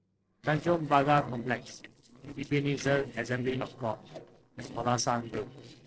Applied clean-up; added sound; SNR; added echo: neural separator model SepFormer DNS4.